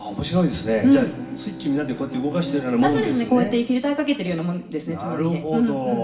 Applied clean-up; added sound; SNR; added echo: none; Bowed string instrument; 18 dB; reverberation time 0.7 s.